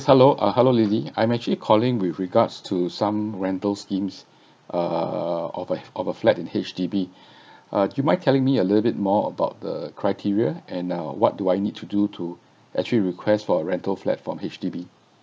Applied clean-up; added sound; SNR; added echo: none; none; none; none.